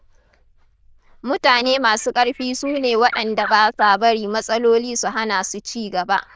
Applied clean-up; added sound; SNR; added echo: neural diffusion model UNIVERSE++.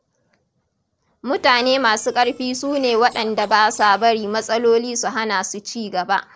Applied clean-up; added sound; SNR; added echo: neural separator model SepFormer DNS4.